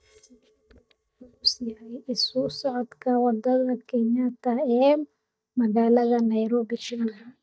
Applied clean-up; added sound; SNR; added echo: neural mask model DeepFilterNet 3.